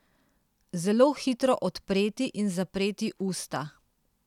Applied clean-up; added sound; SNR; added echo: none; none; none; none.